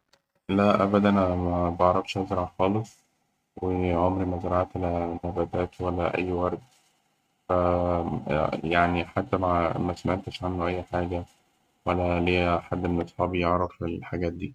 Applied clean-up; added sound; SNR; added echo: neural mask model RNNoise.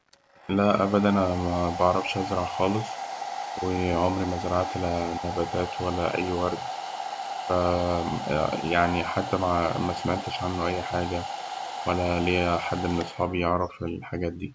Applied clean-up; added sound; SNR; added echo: none; Domestic sounds, home sounds; 7 dB; none.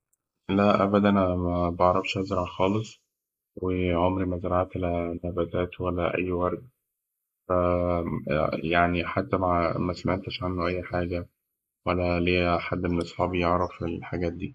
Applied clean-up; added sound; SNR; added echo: neural mask model Resemble Enhance denoiser.